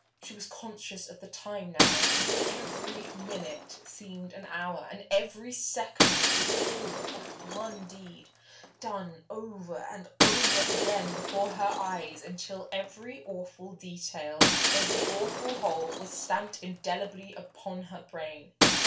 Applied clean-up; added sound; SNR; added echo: none; Shatter; -5 dB; reverberation time 0.3 s.